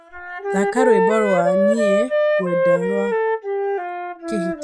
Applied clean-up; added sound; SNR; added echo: classical method log-MMSE.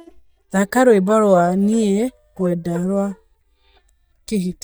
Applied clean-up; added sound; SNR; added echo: neural mask model DeepFilterNet 3.